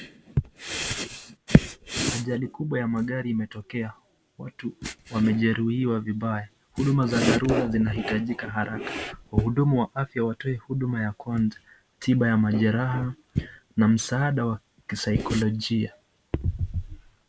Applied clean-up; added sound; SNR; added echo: none; none; none; none.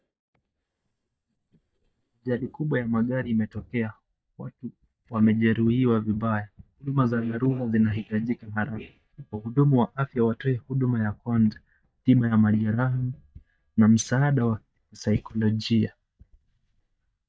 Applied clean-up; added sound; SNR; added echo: neural mask model DeepFilterNet 3.